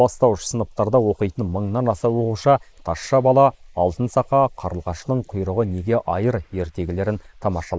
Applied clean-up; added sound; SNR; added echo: neural mask model Resemble Enhance denoiser.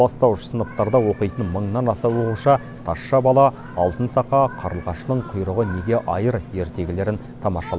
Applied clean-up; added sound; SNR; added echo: none; Engine / Mechanisms; 17 dB; none.